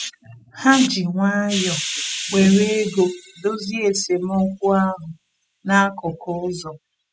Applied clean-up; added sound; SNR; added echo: classical method spectral subtraction.